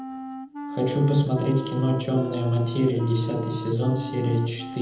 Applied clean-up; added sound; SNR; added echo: none; Wind instrument, woodwind instrument; 10 dB; reverberation time 0.8 s.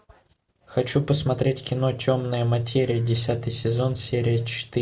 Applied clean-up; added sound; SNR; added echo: none; none; none; none.